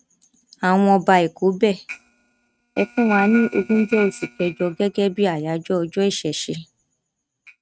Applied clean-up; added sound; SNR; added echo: neural mask model RNNoise.